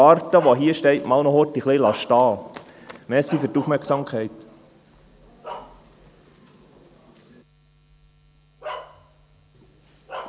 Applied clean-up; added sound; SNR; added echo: none; Bark; 19 dB; none.